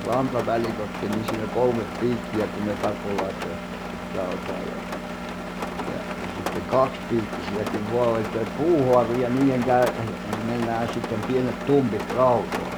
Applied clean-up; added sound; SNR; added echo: none; Engine + Rain; 6 dB; none.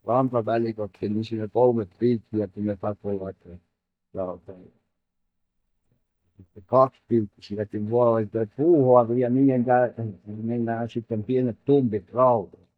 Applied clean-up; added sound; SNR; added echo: neural mask model DeepFilterNet 3.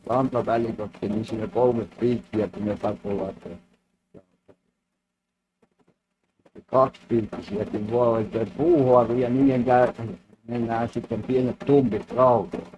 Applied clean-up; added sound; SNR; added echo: neural mask model RNNoise.